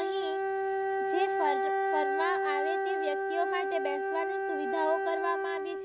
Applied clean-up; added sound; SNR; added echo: none; Wind instrument, woodwind instrument; -4 dB; none.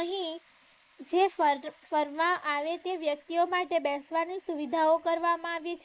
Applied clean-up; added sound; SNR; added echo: neural mask model Resemble Enhance denoiser.